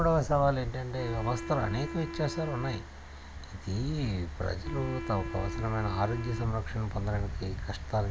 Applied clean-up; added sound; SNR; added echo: none; Wind instrument, woodwind instrument; 11 dB; none.